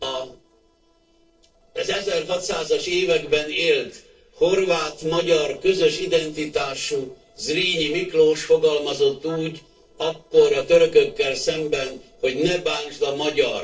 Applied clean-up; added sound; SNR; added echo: neural separator model SepFormer DNS4.